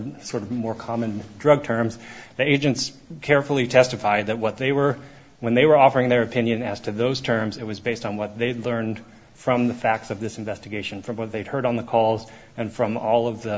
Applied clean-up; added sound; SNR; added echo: none; none; none; none.